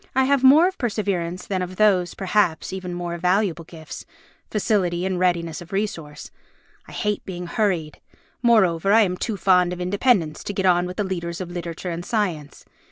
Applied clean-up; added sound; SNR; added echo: none; none; none; none.